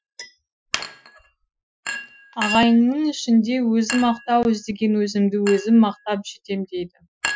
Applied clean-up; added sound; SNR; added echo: classical method Wiener filter.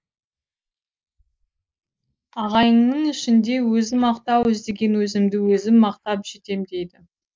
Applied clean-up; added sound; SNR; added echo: neural mask model Resemble Enhance denoiser.